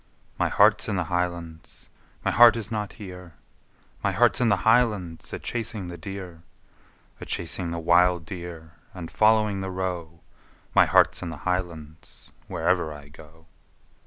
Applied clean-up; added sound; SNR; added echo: none; none; none; none.